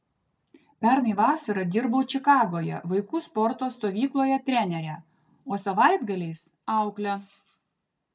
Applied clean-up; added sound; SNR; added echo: none; none; none; none.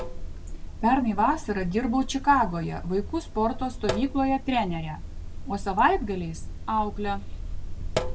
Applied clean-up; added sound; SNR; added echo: none; Sink (filling or washing); 6 dB; none.